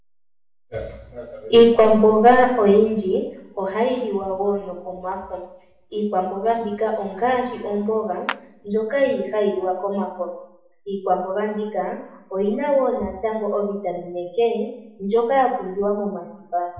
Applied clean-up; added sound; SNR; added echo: none; Clapping; 15 dB; reverberation time 0.7 s.